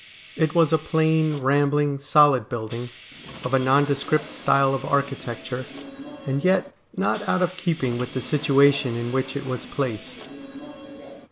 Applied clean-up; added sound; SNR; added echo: none; Subway, metro, underground / Sliding door + Hiss; 15 dB; none.